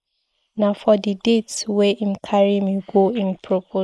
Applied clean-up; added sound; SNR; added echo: neural mask model Resemble Enhance denoiser.